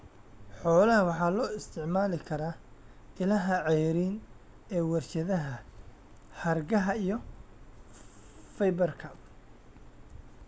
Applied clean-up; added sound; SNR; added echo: none; none; none; none.